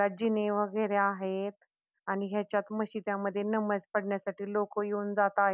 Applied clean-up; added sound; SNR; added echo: none; none; none; none.